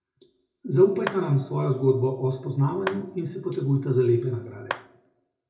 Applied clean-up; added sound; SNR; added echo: none; Clapping; 15 dB; reverberation time 0.6 s.